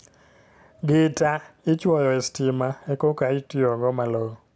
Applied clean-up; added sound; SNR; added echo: none; none; none; none.